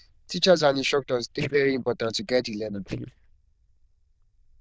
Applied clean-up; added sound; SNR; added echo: neural diffusion model UNIVERSE++.